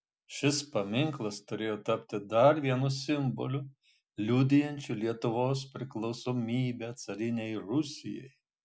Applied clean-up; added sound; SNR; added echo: none; none; none; none.